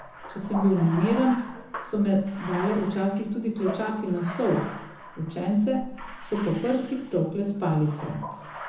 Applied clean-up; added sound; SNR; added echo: none; Bathtub (filling or washing); 13 dB; reverberation time 0.6 s.